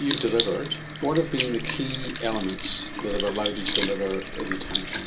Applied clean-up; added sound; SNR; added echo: none; Sink (filling or washing) / Liquid; 2 dB; reverberation time 0.2 s.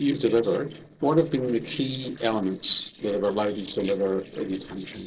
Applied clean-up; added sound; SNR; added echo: neural separator model SepFormer DNS4.